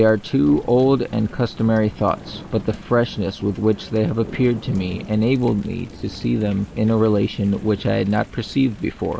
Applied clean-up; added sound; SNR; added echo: none; Thunder / Rain; 17 dB; none.